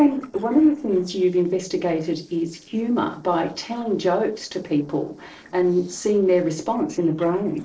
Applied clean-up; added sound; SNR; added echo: neural separator model SepFormer DNS4.